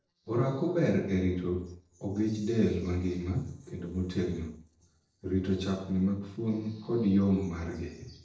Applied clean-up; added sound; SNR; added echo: neural separator model SepFormer DNS4.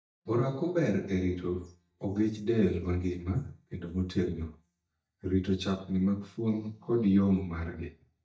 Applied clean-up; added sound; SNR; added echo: neural mask model DeepFilterNet 3.